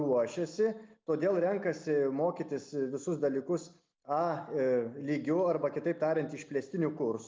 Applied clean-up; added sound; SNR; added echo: none; none; none; none.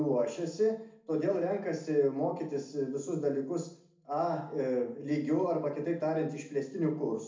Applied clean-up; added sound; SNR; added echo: none; none; none; reverberation time 0.4 s.